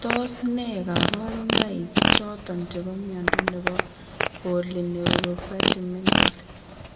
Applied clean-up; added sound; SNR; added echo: none; Fart; -4 dB; reverberation time 1.4 s.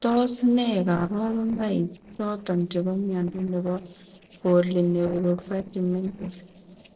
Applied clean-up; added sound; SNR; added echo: neural separator model SepFormer DNS4.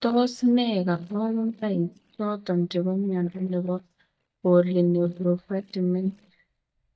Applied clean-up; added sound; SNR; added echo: neural mask model DeepFilterNet 3.